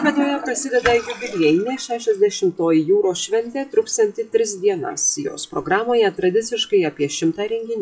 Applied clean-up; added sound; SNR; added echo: classical method WPE with log-MMSE.